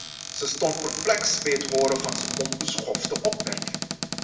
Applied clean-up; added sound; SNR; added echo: none; Cupboard open or close; 4 dB; reverberation time 0.7 s.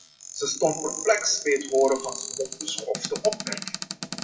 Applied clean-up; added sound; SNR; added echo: classical method WPE with log-MMSE.